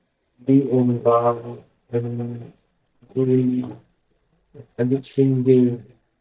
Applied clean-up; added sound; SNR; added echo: neural mask model DeepFilterNet 3.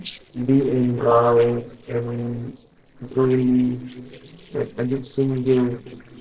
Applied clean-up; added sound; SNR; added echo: neural separator model SepFormer DNS4.